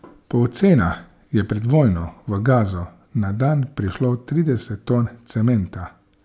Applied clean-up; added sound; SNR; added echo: none; none; none; none.